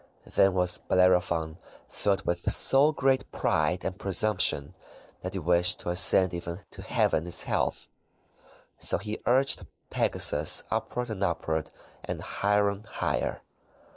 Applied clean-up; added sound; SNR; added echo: neural mask model Resemble Enhance denoiser.